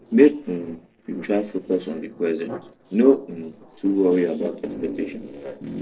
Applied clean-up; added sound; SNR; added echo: neural separator model SepFormer DNS4.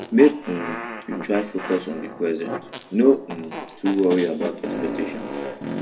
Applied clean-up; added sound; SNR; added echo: none; Fart; 9 dB; reverberation time 0.3 s.